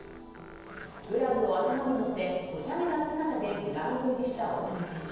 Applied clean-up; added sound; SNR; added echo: none; Frog; 19 dB; reverberation time 1.2 s.